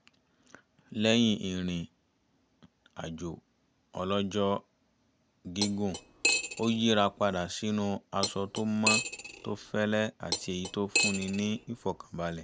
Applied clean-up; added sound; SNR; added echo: none; Cutlery, silverware; 2 dB; none.